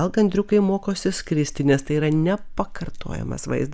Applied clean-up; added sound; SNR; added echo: none; none; none; none.